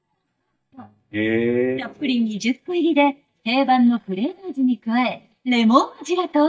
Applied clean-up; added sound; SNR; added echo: neural mask model DeepFilterNet 3.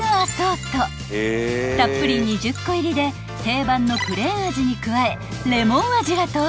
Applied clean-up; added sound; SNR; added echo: none; none; none; none.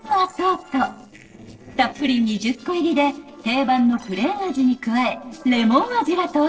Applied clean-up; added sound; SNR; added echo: neural separator model SepFormer DNS4.